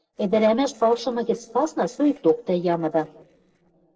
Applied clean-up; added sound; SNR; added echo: neural separator model SepFormer DNS4.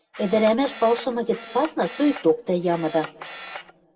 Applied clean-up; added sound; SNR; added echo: none; Camera; 15 dB; reverberation time 2.2 s.